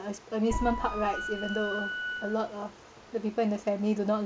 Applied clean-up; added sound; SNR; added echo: none; Boom + Wind instrument, woodwind instrument; 5 dB; none.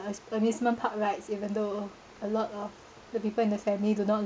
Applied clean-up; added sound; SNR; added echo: none; none; none; none.